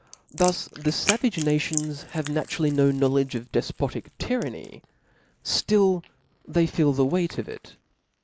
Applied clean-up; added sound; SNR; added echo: neural mask model Resemble Enhance denoiser.